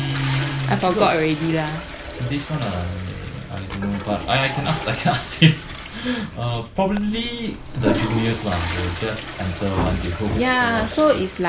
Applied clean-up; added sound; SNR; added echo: none; Toilet flush / Water; 9 dB; none.